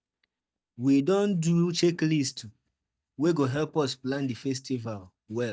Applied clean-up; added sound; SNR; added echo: neural mask model DeepFilterNet 3.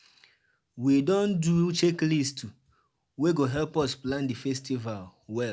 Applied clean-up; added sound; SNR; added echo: none; none; none; none.